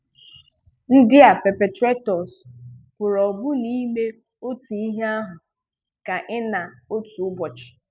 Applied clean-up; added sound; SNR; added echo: none; none; none; none.